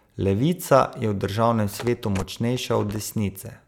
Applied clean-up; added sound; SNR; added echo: none; Telephone; 16 dB; none.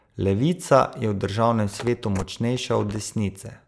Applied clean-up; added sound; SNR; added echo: neural mask model Resemble Enhance denoiser.